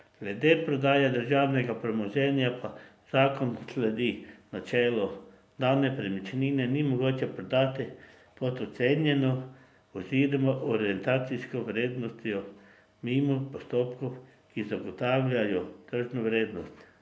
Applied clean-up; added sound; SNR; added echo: none; none; none; none.